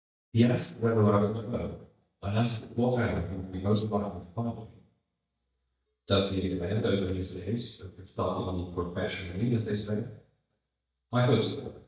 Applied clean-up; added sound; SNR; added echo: neural mask model DeepFilterNet 3.